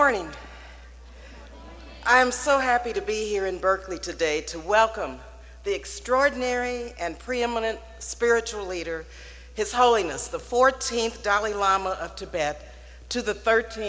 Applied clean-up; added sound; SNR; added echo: none; none; none; none.